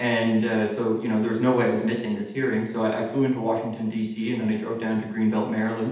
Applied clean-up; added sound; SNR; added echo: none; none; none; reverberation time 0.8 s.